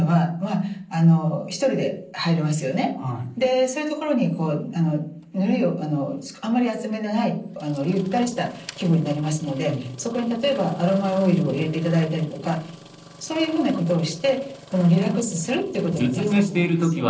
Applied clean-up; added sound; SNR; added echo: neural separator model SepFormer DNS4.